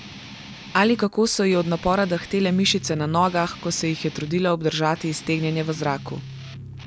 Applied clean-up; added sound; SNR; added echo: none; Guitar; 16 dB; none.